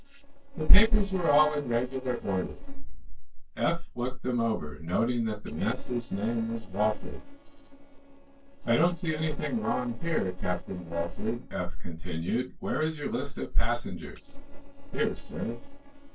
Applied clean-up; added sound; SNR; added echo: neural separator model SepFormer DNS4.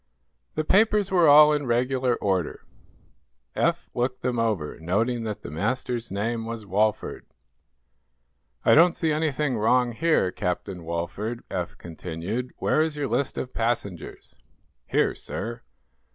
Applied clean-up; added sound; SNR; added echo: none; none; none; none.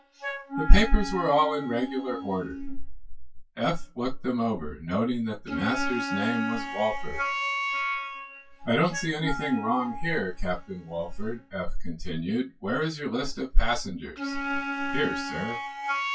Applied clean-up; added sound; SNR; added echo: classical method WPE with log-MMSE.